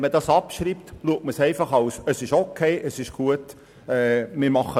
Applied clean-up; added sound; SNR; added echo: none; none; none; none.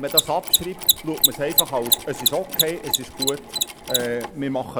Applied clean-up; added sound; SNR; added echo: none; Mechanisms; -3 dB; none.